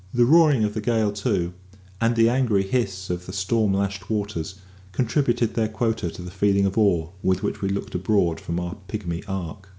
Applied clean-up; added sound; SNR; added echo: none; none; none; none.